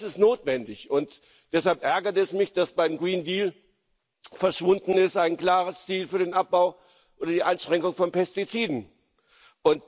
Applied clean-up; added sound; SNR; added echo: none; none; none; none.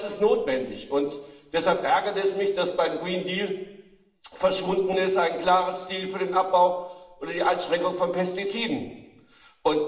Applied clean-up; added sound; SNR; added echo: none; none; none; reverberation time 0.9 s.